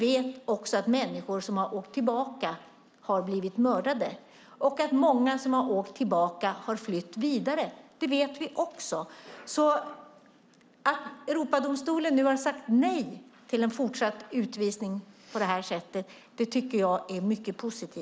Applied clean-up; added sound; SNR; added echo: none; none; none; none.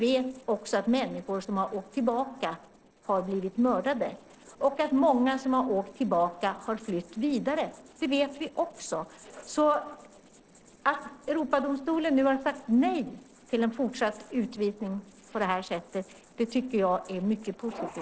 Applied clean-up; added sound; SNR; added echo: neural separator model SepFormer DNS4.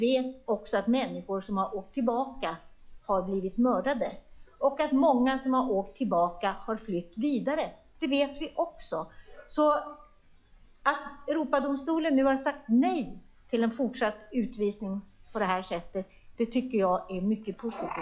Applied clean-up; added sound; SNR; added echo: classical method log-MMSE.